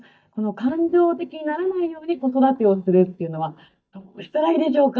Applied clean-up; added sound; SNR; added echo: neural mask model DeepFilterNet 3.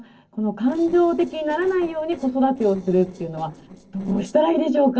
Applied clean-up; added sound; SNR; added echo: neural separator model SepFormer DNS4.